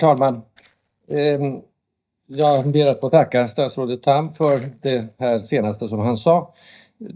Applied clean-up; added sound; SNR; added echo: neural mask model DeepFilterNet 3.